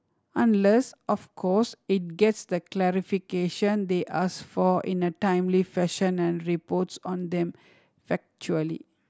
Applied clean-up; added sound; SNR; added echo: none; none; none; none.